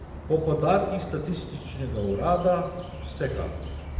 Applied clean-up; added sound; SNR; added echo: none; Bird; 8 dB; reverberation time 0.7 s.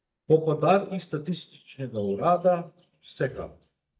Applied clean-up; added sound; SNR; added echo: neural mask model DeepFilterNet 3.